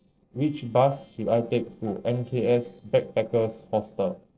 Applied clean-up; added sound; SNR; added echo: neural separator model SepFormer DNS4.